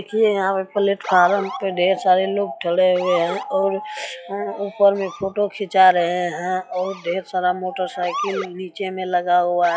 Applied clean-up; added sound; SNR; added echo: classical method log-MMSE.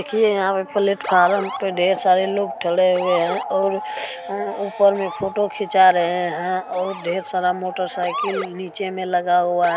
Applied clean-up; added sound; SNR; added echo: none; Motor vehicle (road) / Siren; 15 dB; none.